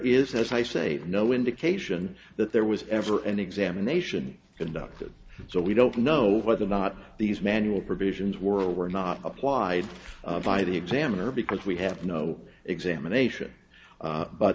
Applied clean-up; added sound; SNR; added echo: none; none; none; none.